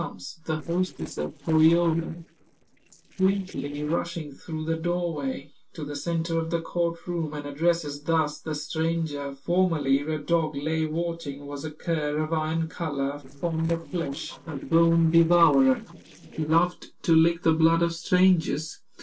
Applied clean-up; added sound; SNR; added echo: neural separator model SepFormer DNS4.